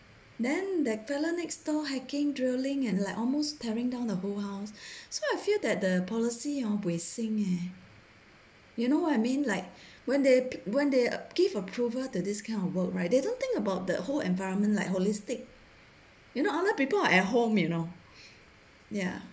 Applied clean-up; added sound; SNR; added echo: none; none; none; none.